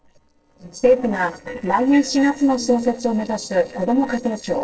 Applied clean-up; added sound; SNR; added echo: neural separator model SepFormer DNS4.